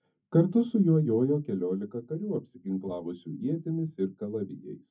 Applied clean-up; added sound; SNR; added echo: neural mask model DeepFilterNet 3.